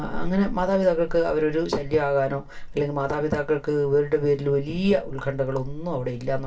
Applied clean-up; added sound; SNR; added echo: none; Squeak / Walk, footsteps; 10 dB; reverberation time 0.2 s.